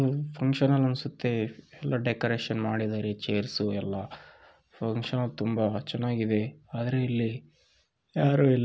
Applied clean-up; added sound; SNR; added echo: none; none; none; none.